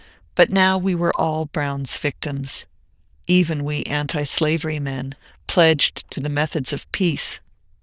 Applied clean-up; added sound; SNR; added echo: neural diffusion model UNIVERSE++.